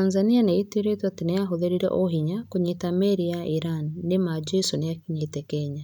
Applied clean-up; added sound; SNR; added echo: none; none; none; none.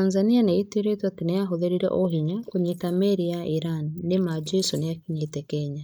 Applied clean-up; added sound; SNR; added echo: neural mask model Resemble Enhance denoiser.